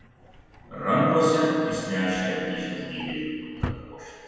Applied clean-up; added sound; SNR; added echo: none; Drawer open or close; 14 dB; reverberation time 2.1 s.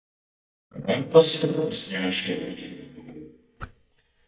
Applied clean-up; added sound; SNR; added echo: neural mask model DeepFilterNet 3.